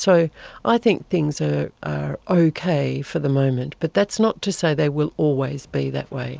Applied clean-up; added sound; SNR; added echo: none; none; none; none.